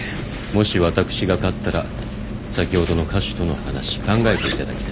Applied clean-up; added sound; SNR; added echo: none; none; none; none.